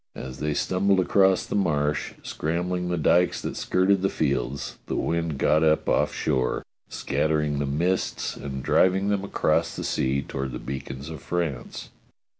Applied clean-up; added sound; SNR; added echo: none; none; none; none.